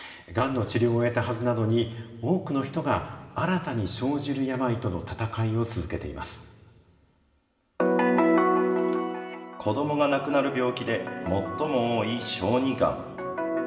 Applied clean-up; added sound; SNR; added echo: none; none; none; reverberation time 1.9 s.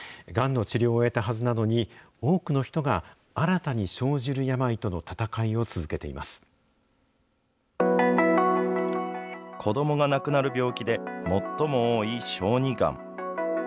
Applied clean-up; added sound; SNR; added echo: none; none; none; none.